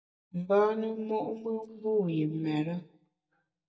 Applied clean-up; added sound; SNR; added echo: neural mask model DeepFilterNet 3.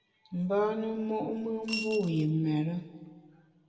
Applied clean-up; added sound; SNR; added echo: none; Coin (dropping) / Glass; 9 dB; reverberation time 1.4 s.